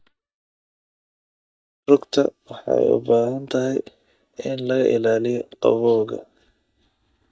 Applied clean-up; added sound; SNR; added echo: neural mask model DeepFilterNet 3.